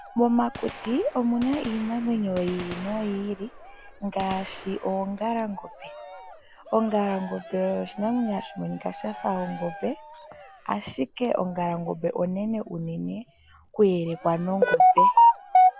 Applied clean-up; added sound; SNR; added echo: none; Gunshot, gunfire + Cheering; 18 dB; none.